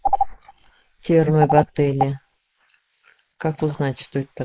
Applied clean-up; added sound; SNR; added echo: neural mask model Resemble Enhance denoiser.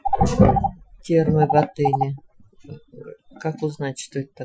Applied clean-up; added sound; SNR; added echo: classical method Wiener filter.